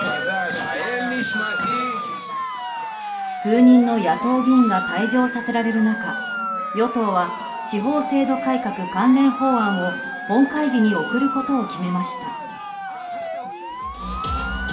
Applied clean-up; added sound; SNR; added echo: none; Motor vehicle (road) / Siren; 7 dB; reverberation time 2.1 s.